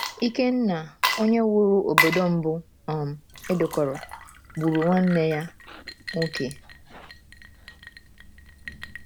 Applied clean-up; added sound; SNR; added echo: none; Water / Liquid; 7 dB; none.